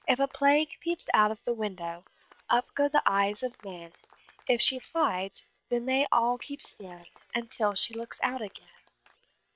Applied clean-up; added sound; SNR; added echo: neural separator model SepFormer WHAM!.